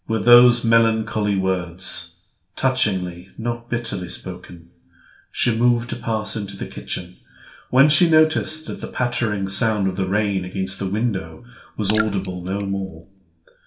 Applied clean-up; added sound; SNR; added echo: none; Raindrop / Splash, splatter; 11 dB; reverberation time 0.5 s.